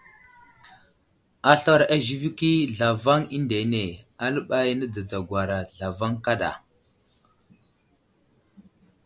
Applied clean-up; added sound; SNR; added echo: none; none; none; none.